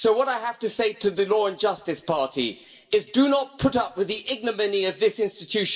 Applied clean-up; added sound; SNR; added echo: none; none; none; reverberation time 0.7 s.